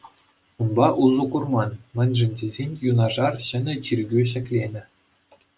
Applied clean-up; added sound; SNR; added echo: none; none; none; none.